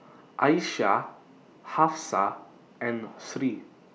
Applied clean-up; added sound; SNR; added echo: none; none; none; none.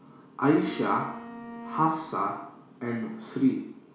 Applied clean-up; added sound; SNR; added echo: none; Bowed string instrument; 13 dB; reverberation time 0.7 s.